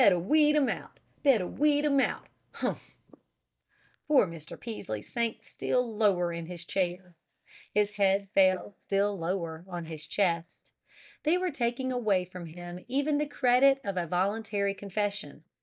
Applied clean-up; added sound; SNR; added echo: neural mask model DeepFilterNet 3.